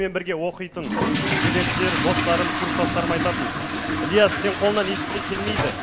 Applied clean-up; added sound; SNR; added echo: none; Fill (with liquid) / Toilet flush; -1 dB; none.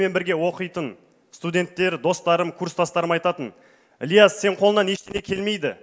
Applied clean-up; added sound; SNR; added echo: none; none; none; none.